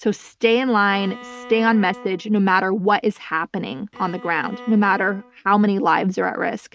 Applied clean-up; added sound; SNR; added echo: neural mask model RNNoise.